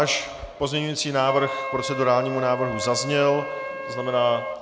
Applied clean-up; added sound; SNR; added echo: none; Wind instrument, woodwind instrument; 9 dB; none.